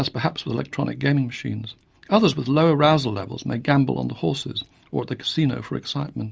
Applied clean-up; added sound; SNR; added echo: none; none; none; none.